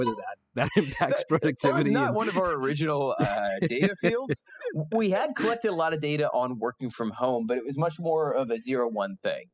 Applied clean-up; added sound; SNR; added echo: classical method spectral subtraction.